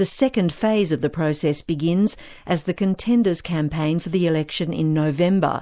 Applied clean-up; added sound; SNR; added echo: none; none; none; none.